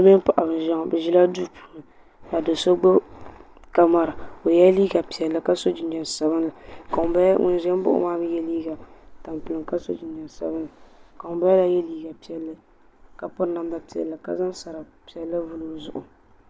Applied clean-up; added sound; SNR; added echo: none; none; none; none.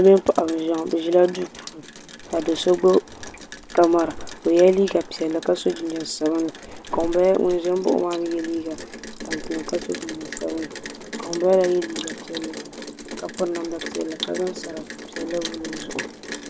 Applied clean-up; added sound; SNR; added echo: none; Rain; 14 dB; none.